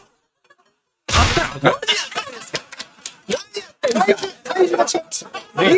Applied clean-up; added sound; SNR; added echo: neural mask model RNNoise.